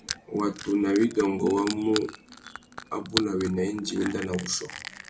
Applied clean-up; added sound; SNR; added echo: none; Crushing; 11 dB; none.